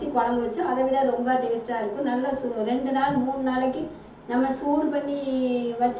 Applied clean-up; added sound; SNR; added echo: none; none; none; reverberation time 0.5 s.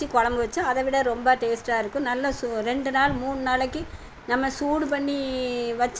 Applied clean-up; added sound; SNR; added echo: none; none; none; none.